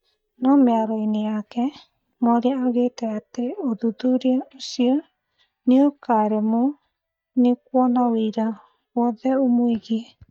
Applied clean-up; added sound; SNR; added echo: neural mask model DeepFilterNet 3.